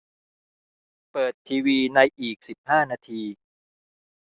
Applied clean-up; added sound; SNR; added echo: none; none; none; none.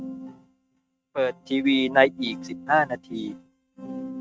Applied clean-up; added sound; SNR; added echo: neural mask model RNNoise.